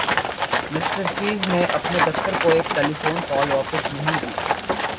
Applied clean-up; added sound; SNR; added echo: none; Livestock, farm animals, working animals; -1 dB; none.